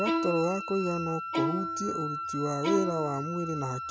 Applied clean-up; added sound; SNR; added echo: none; Wind instrument, woodwind instrument + Bowed string instrument; 2 dB; none.